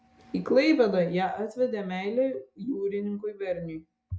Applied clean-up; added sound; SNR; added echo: none; none; none; none.